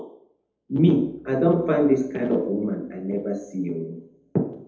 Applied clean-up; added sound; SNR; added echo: none; none; none; reverberation time 0.7 s.